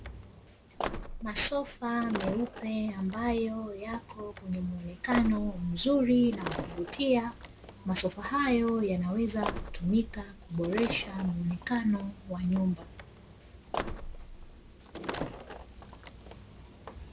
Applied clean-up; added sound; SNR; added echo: none; Slam; 10 dB; none.